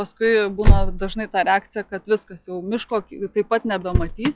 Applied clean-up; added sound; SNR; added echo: classical method log-MMSE.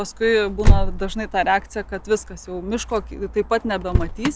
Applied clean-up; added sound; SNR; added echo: none; Motor vehicle (road); -1 dB; none.